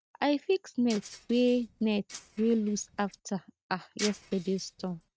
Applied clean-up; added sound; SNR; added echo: neural mask model RNNoise.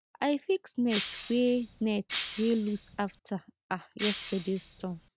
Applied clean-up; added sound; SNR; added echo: none; Shatter; 3 dB; none.